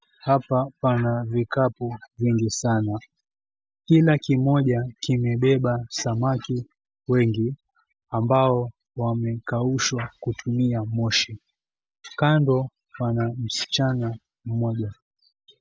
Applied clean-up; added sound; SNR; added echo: none; none; none; none.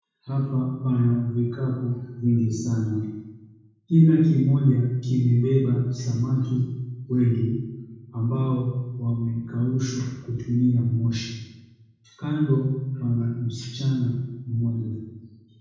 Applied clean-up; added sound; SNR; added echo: none; none; none; reverberation time 1.1 s.